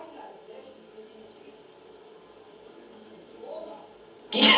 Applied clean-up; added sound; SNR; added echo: none; none; none; reverberation time 0.7 s.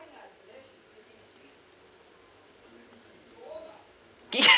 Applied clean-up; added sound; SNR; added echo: none; none; none; none.